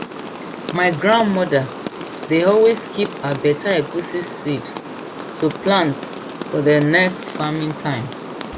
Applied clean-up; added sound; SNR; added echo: none; Rain; 10 dB; none.